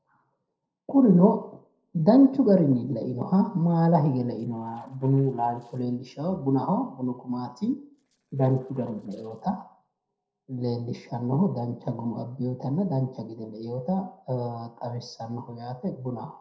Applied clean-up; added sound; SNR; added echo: neural separator model SepFormer DNS4.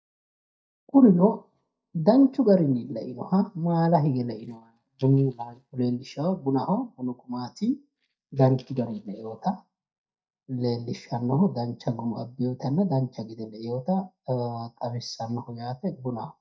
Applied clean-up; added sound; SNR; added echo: neural mask model DeepFilterNet 3.